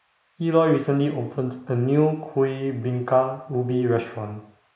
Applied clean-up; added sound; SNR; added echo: neural mask model Resemble Enhance denoiser.